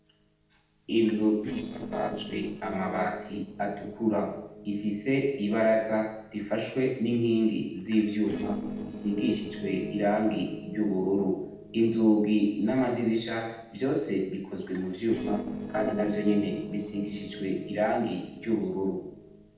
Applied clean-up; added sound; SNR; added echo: neural separator model SepFormer DNS4.